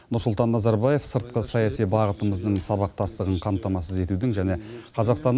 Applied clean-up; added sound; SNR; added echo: none; none; none; none.